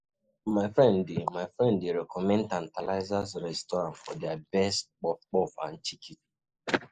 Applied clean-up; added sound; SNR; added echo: neural mask model Resemble Enhance denoiser.